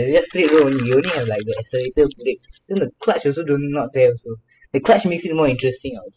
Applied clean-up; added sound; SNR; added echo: classical method spectral subtraction.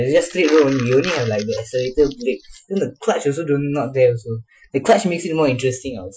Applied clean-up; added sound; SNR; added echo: classical method Wiener filter.